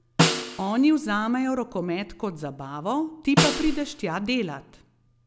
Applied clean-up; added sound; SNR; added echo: none; Snare drum; 2 dB; none.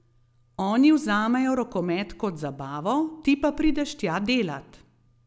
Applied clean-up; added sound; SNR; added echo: none; none; none; none.